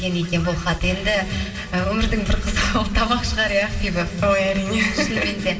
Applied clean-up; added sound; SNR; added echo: none; none; none; reverberation time 2.3 s.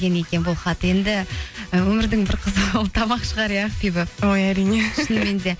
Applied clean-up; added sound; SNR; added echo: none; none; none; none.